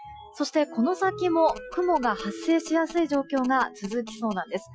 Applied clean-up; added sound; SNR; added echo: classical method Wiener filter.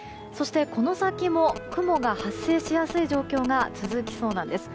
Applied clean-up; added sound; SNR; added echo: none; Telephone; 16 dB; none.